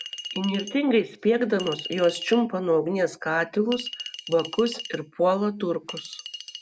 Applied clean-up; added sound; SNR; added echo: none; Chink, clink; 14 dB; none.